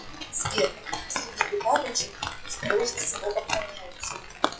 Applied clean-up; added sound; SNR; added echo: classical method WPE with log-MMSE.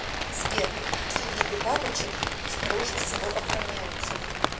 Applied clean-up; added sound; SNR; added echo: none; Rain; -4 dB; reverberation time 1.8 s.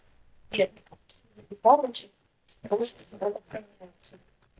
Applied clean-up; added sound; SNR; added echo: neural mask model DeepFilterNet 3.